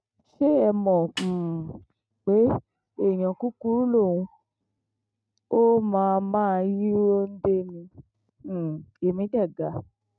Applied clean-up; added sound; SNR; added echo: neural mask model RNNoise.